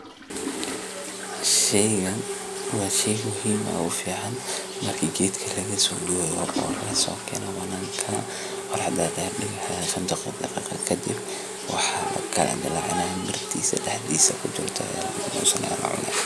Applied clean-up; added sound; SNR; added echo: none; Toilet flush; 16 dB; none.